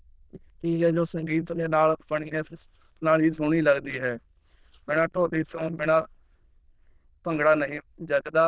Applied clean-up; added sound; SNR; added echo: neural diffusion model UNIVERSE++.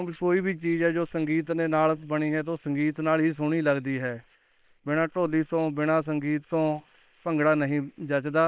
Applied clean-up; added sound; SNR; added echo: neural separator model SepFormer WHAM!.